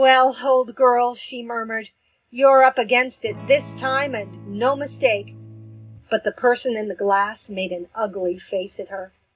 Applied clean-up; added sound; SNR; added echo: none; Electric guitar / Strum; 19 dB; reverberation time 0.2 s.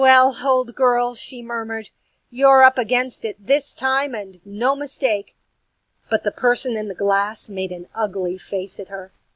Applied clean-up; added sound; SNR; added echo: none; none; none; none.